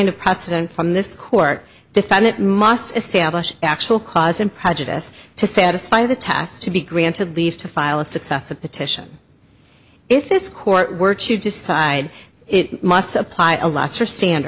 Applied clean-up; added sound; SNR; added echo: none; none; none; none.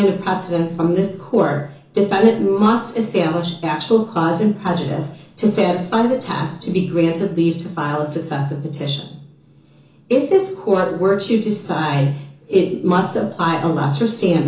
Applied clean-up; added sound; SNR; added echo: none; none; none; reverberation time 0.7 s.